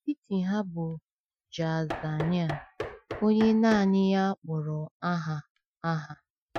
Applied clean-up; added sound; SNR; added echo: classical method Wiener filter.